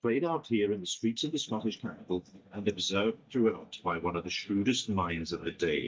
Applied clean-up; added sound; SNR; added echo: neural mask model DeepFilterNet 3.